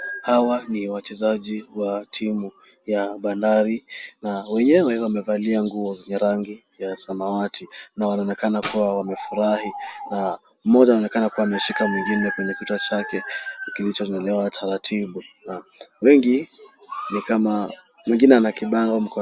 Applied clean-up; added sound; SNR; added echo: none; Tambourine; 16 dB; none.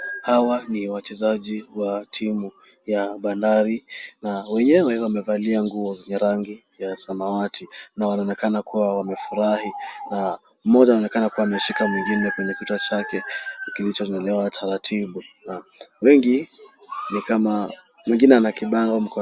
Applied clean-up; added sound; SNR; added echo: none; none; none; none.